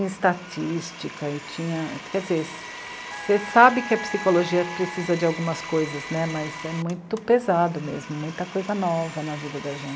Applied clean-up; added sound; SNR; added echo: none; Wind instrument, woodwind instrument + Domestic sounds, home sounds; 12 dB; none.